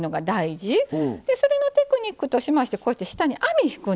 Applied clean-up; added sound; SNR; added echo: none; none; none; none.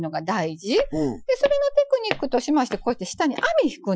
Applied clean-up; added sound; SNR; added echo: classical method Wiener filter.